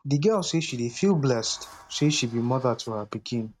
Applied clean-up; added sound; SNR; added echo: neural mask model RNNoise.